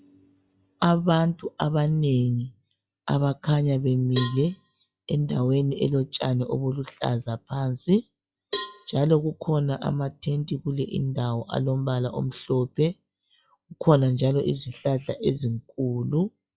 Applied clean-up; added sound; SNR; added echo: classical method log-MMSE.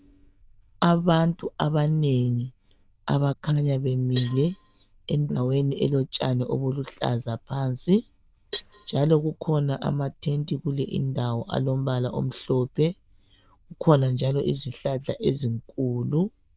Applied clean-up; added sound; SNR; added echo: neural diffusion model UNIVERSE++.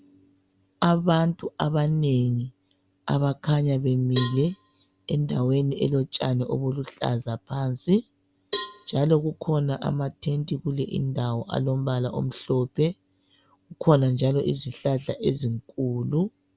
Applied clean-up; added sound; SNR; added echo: none; Cowbell; 15 dB; none.